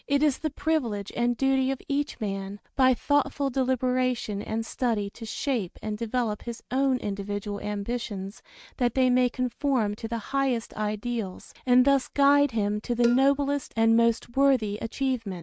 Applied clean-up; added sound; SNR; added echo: neural mask model RNNoise.